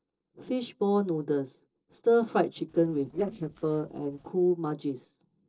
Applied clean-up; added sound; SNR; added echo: neural separator model SepFormer DNS4.